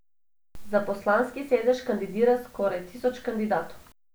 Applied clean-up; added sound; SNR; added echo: none; none; none; none.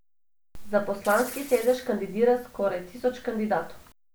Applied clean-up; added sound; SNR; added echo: none; Tearing; 14 dB; none.